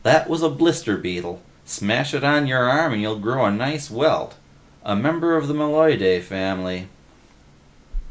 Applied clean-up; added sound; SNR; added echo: none; none; none; none.